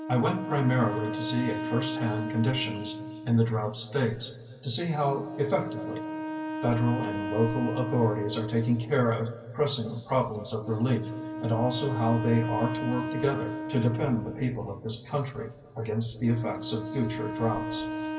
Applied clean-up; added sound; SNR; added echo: none; Wind instrument, woodwind instrument; 8 dB; reverberation time 2.8 s.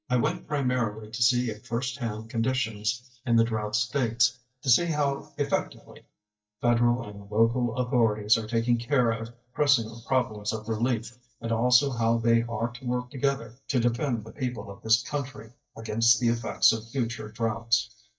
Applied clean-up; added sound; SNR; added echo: neural mask model DeepFilterNet 3.